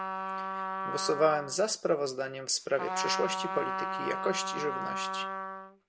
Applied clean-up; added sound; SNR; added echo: none; Trumpet; 3 dB; none.